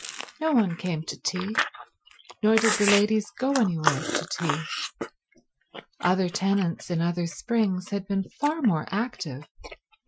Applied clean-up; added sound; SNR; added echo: classical method Wiener filter.